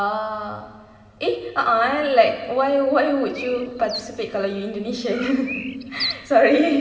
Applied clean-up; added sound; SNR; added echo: none; Bird; 13 dB; reverberation time 2.0 s.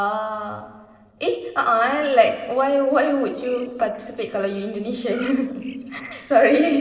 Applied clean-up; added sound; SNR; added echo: neural separator model SepFormer DNS4.